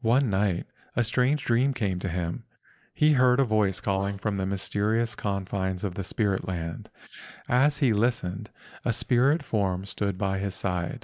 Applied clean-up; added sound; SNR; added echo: neural mask model Resemble Enhance denoiser.